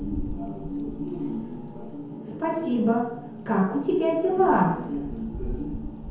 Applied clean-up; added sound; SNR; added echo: none; Wind; 12 dB; reverberation time 0.9 s.